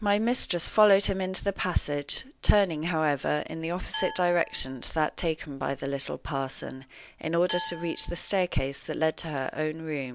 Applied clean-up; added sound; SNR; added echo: none; Glass; 11 dB; none.